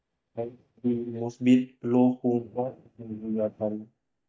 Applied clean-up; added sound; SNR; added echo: neural mask model DeepFilterNet 3.